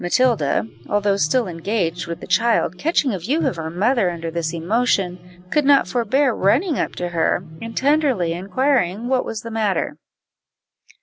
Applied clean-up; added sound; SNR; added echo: none; Microwave oven; 18 dB; none.